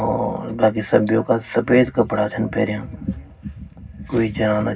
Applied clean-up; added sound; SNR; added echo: none; none; none; reverberation time 0.4 s.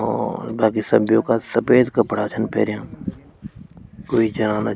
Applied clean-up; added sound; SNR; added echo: none; none; none; none.